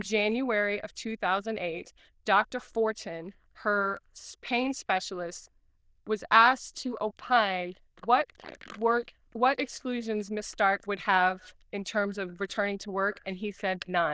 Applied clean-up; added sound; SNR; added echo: neural diffusion model UNIVERSE++.